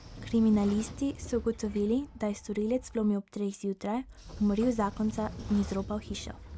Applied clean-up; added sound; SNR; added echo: none; Sliding door / Train; 13 dB; none.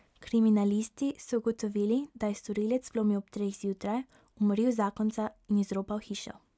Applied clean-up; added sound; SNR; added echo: none; none; none; none.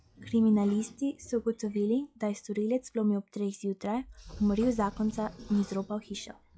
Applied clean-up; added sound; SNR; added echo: classical method log-MMSE.